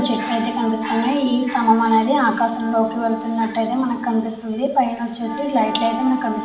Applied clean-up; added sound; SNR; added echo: none; Wind instrument, woodwind instrument; 10 dB; reverberation time 0.7 s.